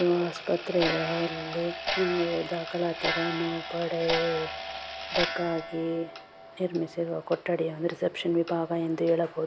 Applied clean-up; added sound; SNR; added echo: none; Clock; 7 dB; none.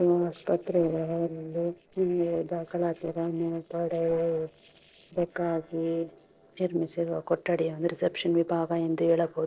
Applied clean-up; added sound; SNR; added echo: neural separator model SepFormer DNS4.